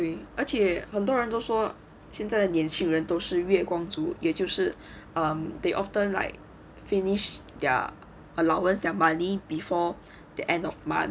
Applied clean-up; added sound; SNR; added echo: none; none; none; none.